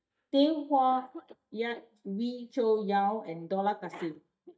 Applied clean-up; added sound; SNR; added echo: neural mask model DeepFilterNet 3.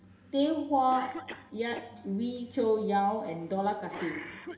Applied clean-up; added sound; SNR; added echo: none; Cough; 16 dB; reverberation time 1.7 s.